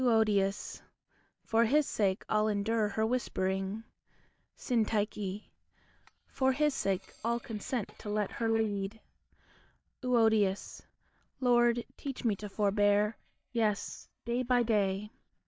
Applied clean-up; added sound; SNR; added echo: neural mask model DeepFilterNet 3.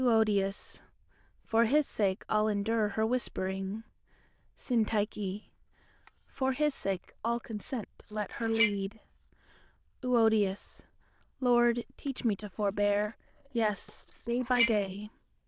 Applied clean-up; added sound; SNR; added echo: neural diffusion model UNIVERSE++.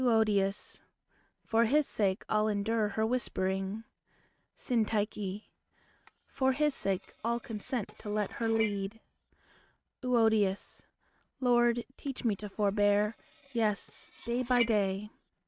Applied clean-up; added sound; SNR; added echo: neural mask model RNNoise.